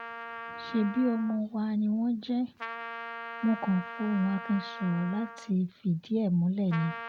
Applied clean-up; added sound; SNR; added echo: none; Trumpet; 12 dB; none.